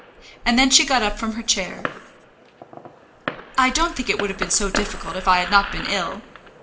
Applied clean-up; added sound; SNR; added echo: none; Fireworks; 12 dB; reverberation time 0.8 s.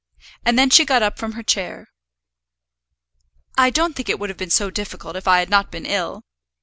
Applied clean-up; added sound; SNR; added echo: none; none; none; none.